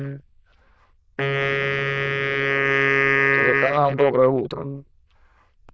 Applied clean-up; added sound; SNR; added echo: neural diffusion model UNIVERSE++.